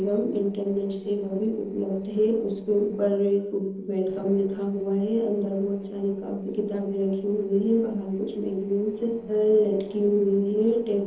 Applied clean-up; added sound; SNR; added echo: neural separator model SepFormer DNS4.